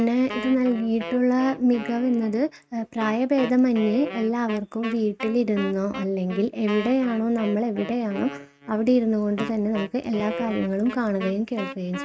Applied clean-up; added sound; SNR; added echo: neural mask model RNNoise.